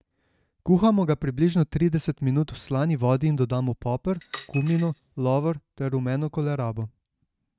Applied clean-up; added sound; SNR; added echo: neural mask model RNNoise.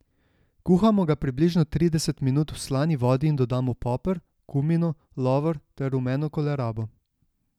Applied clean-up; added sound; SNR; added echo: none; none; none; none.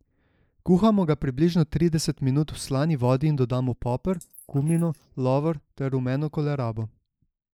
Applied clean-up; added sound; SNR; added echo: neural mask model Resemble Enhance denoiser.